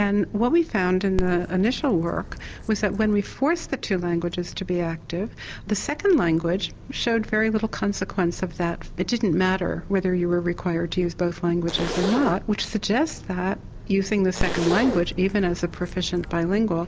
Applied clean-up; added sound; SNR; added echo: none; Zipper (clothing) + Dog; 7 dB; none.